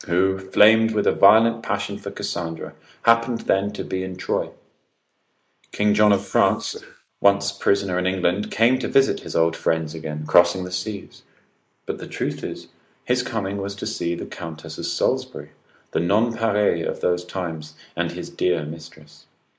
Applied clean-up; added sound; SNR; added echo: neural mask model Resemble Enhance denoiser.